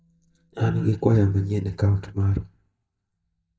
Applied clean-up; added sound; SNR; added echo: neural mask model DeepFilterNet 3.